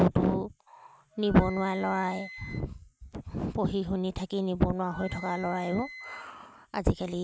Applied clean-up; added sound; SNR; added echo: none; Wind instrument, woodwind instrument; 19 dB; none.